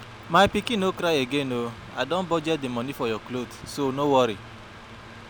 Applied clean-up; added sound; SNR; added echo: none; Mechanical fan; 17 dB; none.